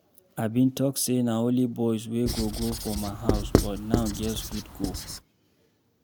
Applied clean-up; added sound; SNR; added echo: none; Writing; 1 dB; none.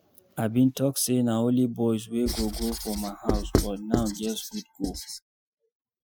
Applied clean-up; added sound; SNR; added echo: classical method Wiener filter.